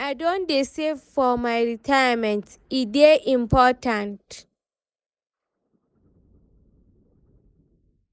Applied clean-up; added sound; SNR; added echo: neural mask model Resemble Enhance denoiser.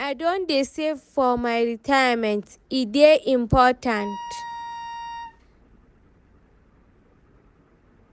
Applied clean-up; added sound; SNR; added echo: none; Wind instrument, woodwind instrument; 12 dB; none.